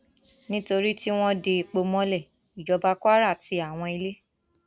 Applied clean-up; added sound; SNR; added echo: none; none; none; none.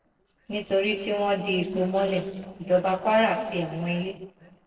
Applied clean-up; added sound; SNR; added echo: neural separator model SepFormer DNS4.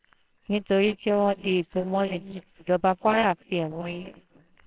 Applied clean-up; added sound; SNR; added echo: neural separator model SepFormer WHAMR!.